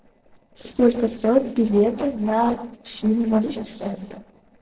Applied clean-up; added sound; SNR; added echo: neural separator model SepFormer DNS4.